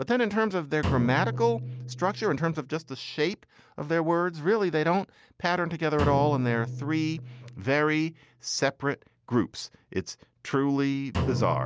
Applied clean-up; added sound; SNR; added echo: none; Drum; 8 dB; none.